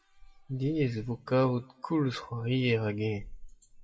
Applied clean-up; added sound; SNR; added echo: classical method WPE with log-MMSE.